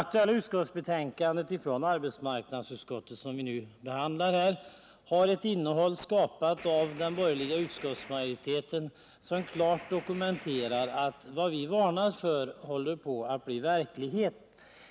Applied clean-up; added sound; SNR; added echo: none; Gunshot, gunfire; 18 dB; none.